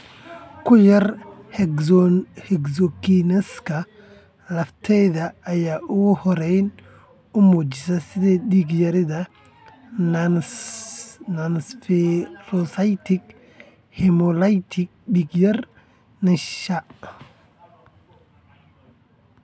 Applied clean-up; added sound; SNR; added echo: none; none; none; none.